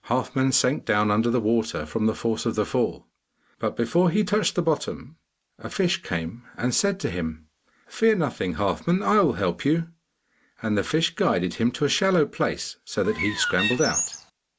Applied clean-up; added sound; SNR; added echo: none; Bird; 4 dB; none.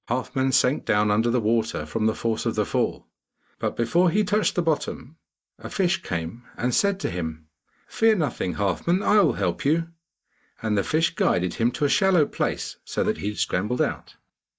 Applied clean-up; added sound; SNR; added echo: neural mask model DeepFilterNet 3.